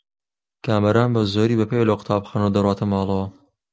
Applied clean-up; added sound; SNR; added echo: none; none; none; none.